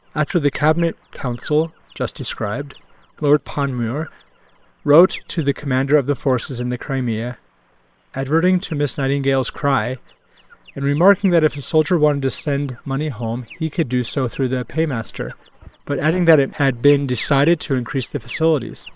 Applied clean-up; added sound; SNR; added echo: neural separator model SepFormer WHAM!.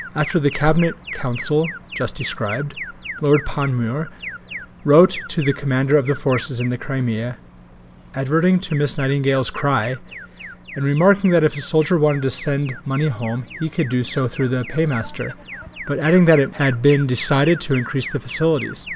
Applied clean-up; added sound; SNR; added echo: none; Alarm; 15 dB; none.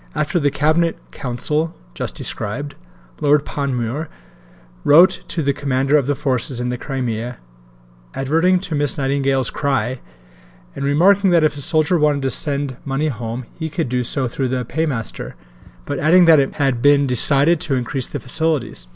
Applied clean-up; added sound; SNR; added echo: none; none; none; none.